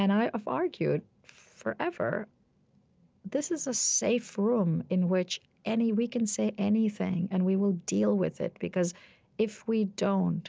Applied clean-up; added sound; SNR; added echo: none; none; none; none.